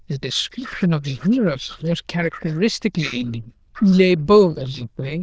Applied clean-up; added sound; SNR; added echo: neural diffusion model UNIVERSE++.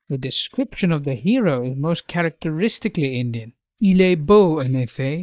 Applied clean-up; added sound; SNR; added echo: neural mask model DeepFilterNet 3.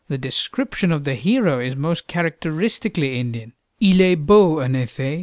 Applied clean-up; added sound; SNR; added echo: none; none; none; none.